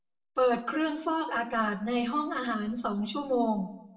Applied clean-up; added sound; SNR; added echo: none; none; none; reverberation time 0.6 s.